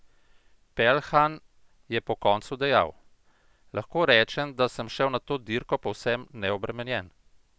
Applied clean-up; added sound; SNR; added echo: none; none; none; none.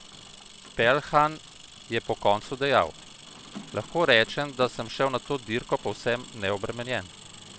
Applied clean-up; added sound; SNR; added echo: none; Engine; 18 dB; none.